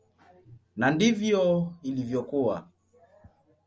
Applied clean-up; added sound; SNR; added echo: none; none; none; none.